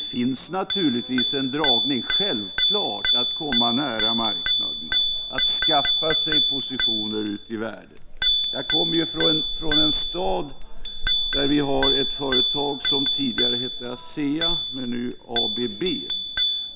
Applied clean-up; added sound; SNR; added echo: none; Bicycle bell; -4 dB; none.